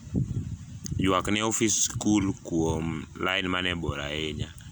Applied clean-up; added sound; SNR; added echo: none; none; none; none.